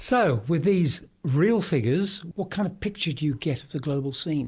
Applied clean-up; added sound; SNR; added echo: none; none; none; none.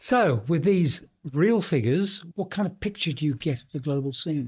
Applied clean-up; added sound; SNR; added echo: neural mask model DeepFilterNet 3.